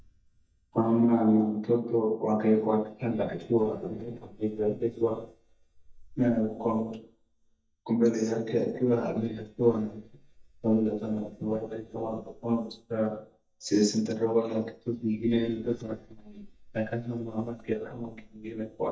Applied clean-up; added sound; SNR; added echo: neural mask model DeepFilterNet 3.